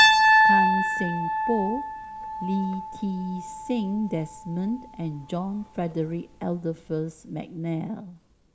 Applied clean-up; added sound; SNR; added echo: none; Piano; -4 dB; none.